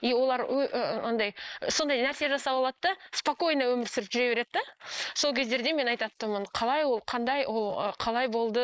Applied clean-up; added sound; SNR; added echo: neural mask model Resemble Enhance denoiser.